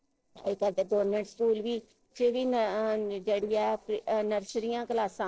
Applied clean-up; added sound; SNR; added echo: neural separator model SepFormer DNS4.